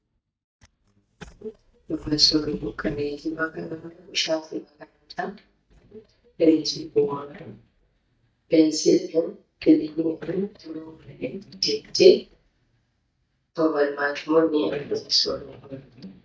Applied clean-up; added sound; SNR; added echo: neural mask model DeepFilterNet 3.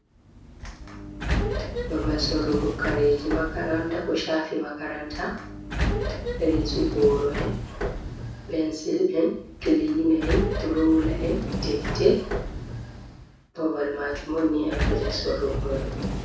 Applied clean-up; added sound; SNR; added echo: none; Sliding door; 4 dB; reverberation time 0.6 s.